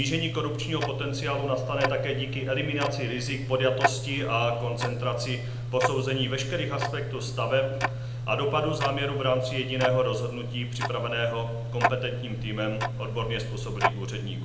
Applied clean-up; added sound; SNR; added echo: none; Tick-tock; 2 dB; reverberation time 0.7 s.